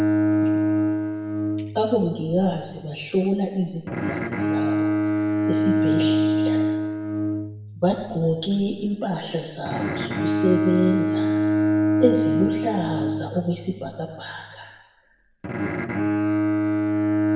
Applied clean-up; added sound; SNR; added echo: none; Bowed string instrument; -3 dB; reverberation time 1.1 s.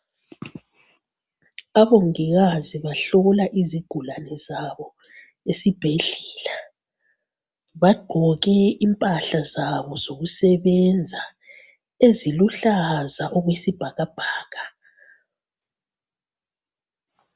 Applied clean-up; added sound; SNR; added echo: none; none; none; none.